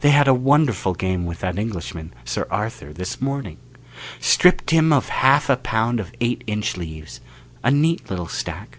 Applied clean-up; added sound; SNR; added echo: none; none; none; none.